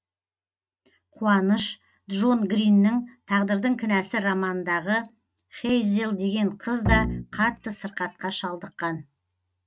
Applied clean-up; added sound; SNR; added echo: neural mask model RNNoise.